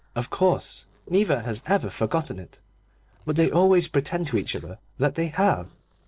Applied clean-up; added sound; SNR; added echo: neural separator model SepFormer DNS4.